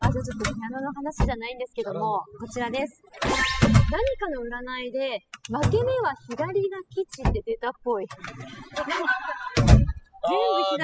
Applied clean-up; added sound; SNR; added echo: classical method spectral subtraction.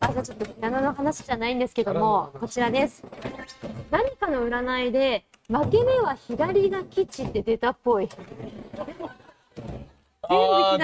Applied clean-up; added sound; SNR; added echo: neural mask model RNNoise.